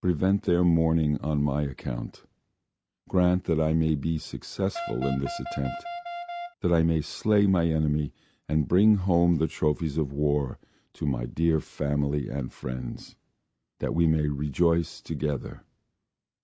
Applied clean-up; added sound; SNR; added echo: none; Wind instrument, woodwind instrument; 9 dB; none.